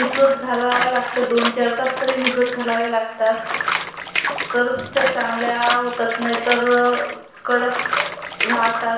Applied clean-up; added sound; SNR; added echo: none; Bathtub (filling or washing) / Water; 5 dB; reverberation time 0.7 s.